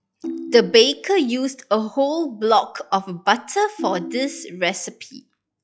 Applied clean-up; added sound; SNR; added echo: classical method log-MMSE.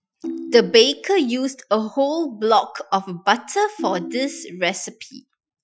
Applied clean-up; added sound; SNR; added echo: classical method Wiener filter.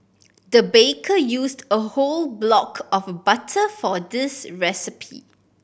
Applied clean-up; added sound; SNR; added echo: none; none; none; none.